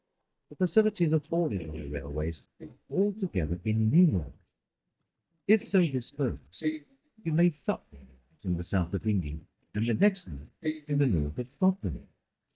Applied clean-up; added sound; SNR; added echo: neural mask model DeepFilterNet 3.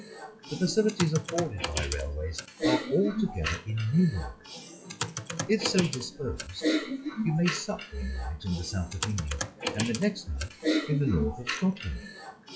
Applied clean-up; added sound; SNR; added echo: classical method WPE with log-MMSE.